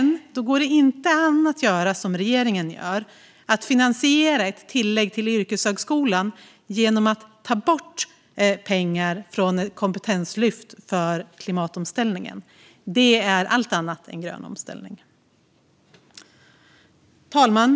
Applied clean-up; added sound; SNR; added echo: none; none; none; none.